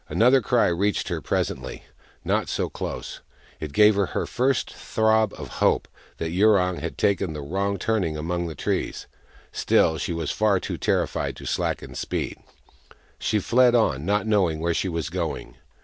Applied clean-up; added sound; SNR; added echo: none; none; none; none.